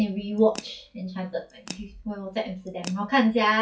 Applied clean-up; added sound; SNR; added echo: classical method log-MMSE.